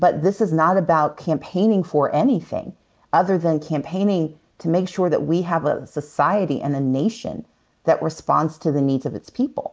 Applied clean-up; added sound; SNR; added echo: none; none; none; none.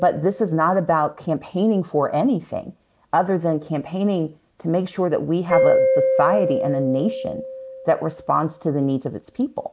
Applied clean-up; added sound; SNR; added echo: none; Mallet percussion; 4 dB; none.